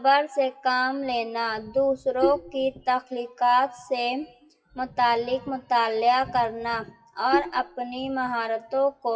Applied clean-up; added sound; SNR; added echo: classical method WPE with log-MMSE.